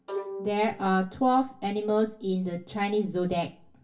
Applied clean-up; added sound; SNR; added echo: none; Bowed string instrument; 14 dB; reverberation time 0.2 s.